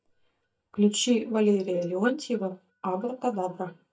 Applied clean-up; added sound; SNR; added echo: neural mask model DeepFilterNet 3.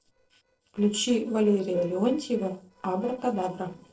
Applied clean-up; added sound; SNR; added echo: neural separator model SepFormer DNS4.